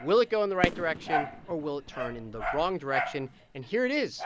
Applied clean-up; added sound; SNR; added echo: none; Fireworks + Dog; 6 dB; none.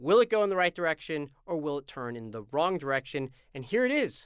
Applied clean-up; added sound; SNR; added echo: none; none; none; none.